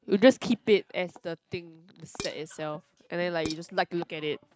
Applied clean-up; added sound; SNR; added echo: neural mask model RNNoise.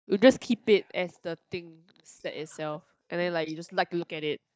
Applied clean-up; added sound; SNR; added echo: neural mask model DeepFilterNet 3.